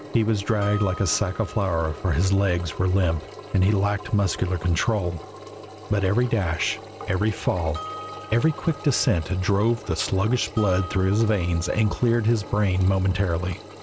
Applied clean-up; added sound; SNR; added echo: none; Harp + Engine; 15 dB; none.